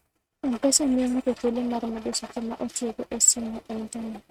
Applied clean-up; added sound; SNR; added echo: neural mask model RNNoise.